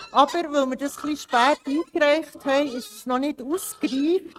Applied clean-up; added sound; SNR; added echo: neural mask model RNNoise.